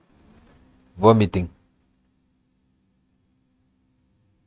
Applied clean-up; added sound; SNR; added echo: neural mask model RNNoise.